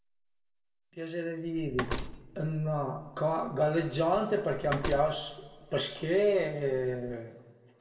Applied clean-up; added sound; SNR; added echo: none; Slam; 10 dB; reverberation time 1.1 s.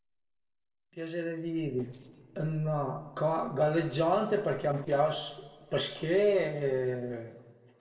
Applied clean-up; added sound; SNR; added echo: neural separator model SepFormer DNS4.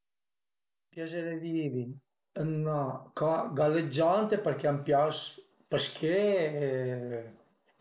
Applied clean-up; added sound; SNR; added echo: none; none; none; none.